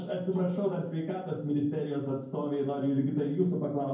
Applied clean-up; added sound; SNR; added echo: none; none; none; reverberation time 0.9 s.